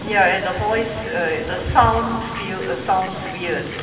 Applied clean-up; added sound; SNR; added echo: none; Fowl; 8 dB; reverberation time 2.7 s.